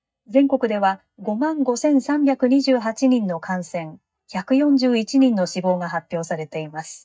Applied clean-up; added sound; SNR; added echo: neural mask model DeepFilterNet 3.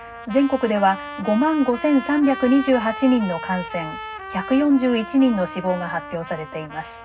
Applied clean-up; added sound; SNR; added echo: none; Trumpet; 13 dB; reverberation time 0.4 s.